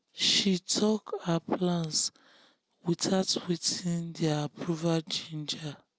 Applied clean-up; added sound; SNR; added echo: none; none; none; none.